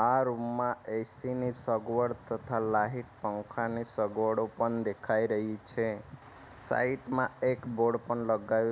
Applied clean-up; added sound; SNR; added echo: none; none; none; none.